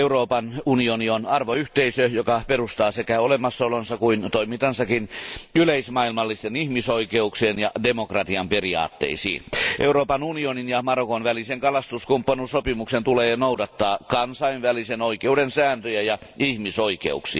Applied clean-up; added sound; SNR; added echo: none; none; none; none.